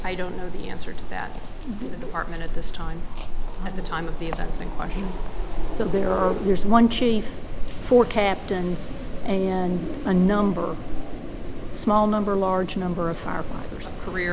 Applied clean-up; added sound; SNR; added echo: none; Wind; -1 dB; none.